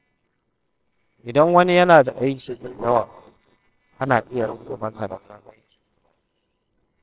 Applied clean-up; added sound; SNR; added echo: neural separator model SepFormer WHAMR!.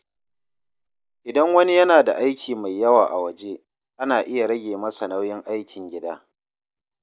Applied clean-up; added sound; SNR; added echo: none; none; none; none.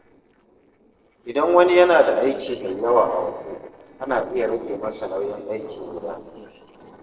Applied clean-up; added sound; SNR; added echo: neural separator model SepFormer DNS4.